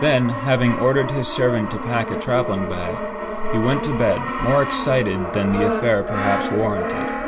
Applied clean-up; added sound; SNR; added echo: none; Brass instrument; 5 dB; none.